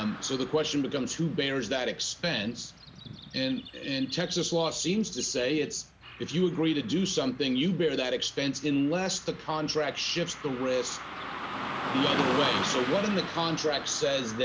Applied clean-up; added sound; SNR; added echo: none; Car passing by / Traffic noise, roadway noise; 9 dB; none.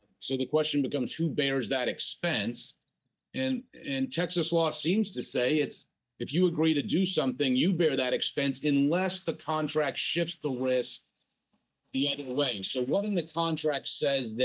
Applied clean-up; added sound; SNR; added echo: neural mask model DeepFilterNet 3.